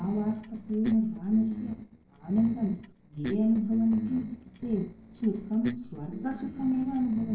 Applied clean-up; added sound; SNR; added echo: neural separator model SepFormer DNS4.